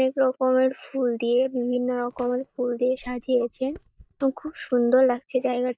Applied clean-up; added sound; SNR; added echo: neural mask model DeepFilterNet 3.